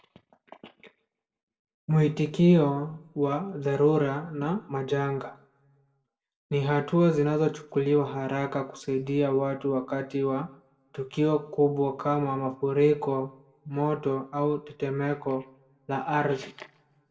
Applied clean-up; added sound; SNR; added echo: none; none; none; reverberation time 0.5 s.